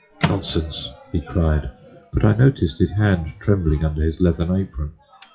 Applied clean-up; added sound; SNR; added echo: classical method WPE with log-MMSE.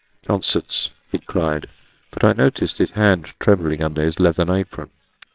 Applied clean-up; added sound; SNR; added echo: neural separator model SepFormer WHAMR!.